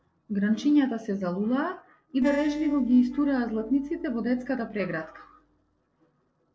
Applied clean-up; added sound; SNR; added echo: neural separator model SepFormer DNS4.